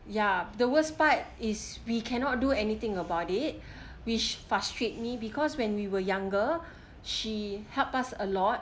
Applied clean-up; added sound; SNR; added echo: none; none; none; none.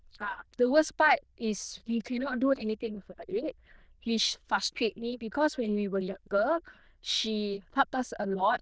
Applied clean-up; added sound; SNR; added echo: neural diffusion model UNIVERSE++.